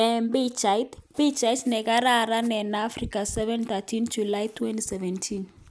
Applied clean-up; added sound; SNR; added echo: none; none; none; none.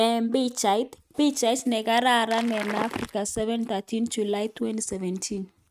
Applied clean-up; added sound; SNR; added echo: neural mask model RNNoise.